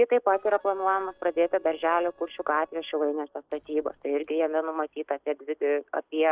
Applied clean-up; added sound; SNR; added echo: neural separator model SepFormer DNS4.